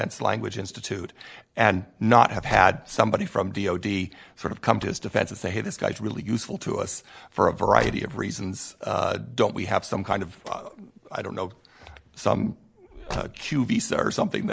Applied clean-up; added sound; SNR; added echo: neural mask model Resemble Enhance denoiser.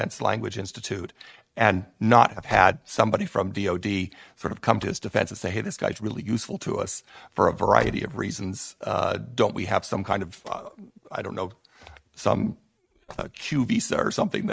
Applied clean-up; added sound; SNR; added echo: neural mask model RNNoise.